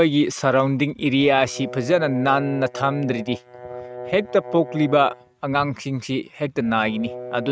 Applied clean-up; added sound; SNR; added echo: neural mask model RNNoise.